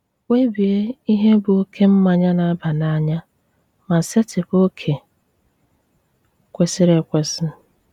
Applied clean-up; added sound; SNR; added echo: none; none; none; none.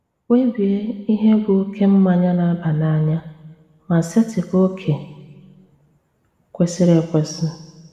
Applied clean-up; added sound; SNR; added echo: none; none; none; reverberation time 1.2 s.